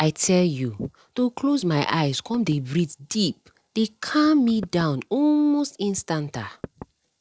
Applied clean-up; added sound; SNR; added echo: neural separator model SepFormer DNS4.